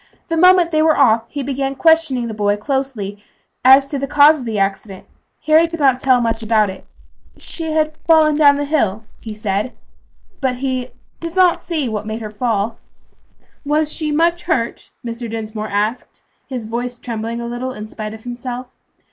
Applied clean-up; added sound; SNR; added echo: neural mask model Resemble Enhance denoiser.